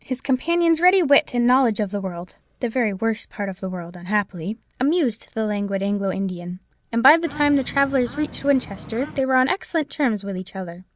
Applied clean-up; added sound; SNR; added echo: none; Bird / Fowl; 14 dB; none.